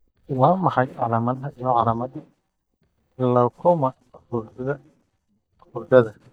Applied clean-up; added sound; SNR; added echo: neural mask model DeepFilterNet 3.